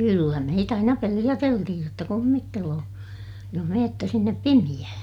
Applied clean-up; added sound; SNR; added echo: none; none; none; none.